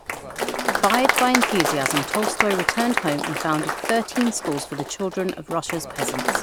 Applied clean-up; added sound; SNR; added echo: none; Applause; 1 dB; none.